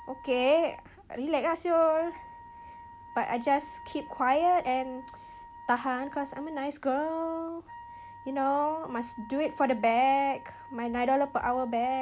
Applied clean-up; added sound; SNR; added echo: none; Wind instrument, woodwind instrument; 18 dB; none.